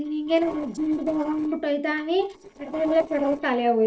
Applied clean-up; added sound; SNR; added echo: neural separator model SepFormer DNS4.